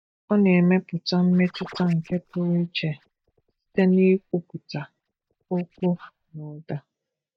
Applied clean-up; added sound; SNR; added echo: neural mask model DeepFilterNet 3.